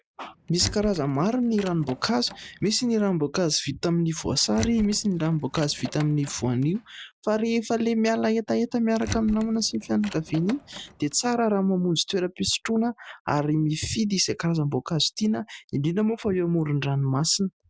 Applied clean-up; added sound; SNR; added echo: none; Door; 15 dB; none.